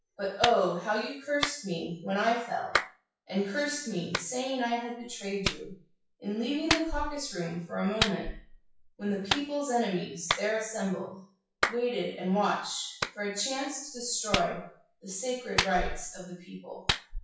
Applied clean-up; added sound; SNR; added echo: classical method WPE with log-MMSE.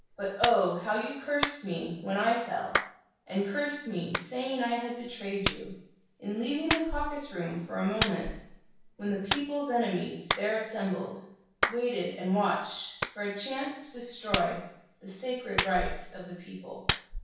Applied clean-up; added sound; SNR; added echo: none; Clapping; 5 dB; reverberation time 0.7 s.